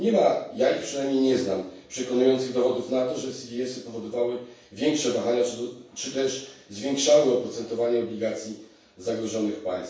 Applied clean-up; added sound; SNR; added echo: none; none; none; reverberation time 0.7 s.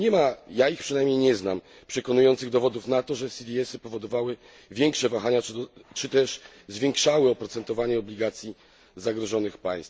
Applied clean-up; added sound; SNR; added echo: none; none; none; none.